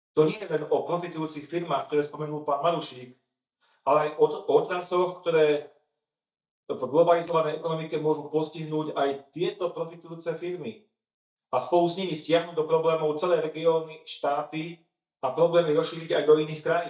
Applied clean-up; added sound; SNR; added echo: neural mask model DeepFilterNet 3.